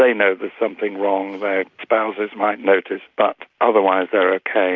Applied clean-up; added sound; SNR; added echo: none; none; none; none.